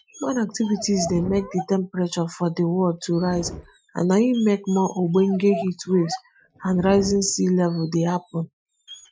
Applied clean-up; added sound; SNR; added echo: classical method Wiener filter.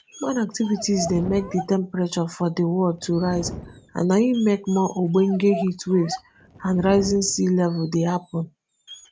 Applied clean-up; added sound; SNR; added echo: none; Dog + Fire; 15 dB; none.